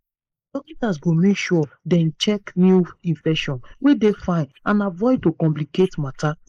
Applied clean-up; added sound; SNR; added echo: neural mask model Resemble Enhance denoiser.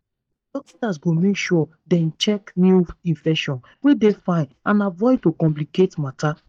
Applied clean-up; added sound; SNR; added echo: neural mask model DeepFilterNet 3.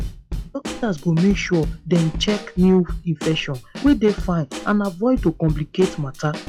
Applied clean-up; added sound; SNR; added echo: classical method log-MMSE.